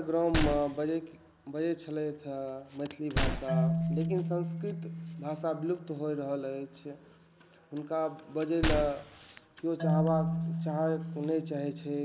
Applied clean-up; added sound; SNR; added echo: none; Marimba, xylophone + Gunshot, gunfire; 1 dB; none.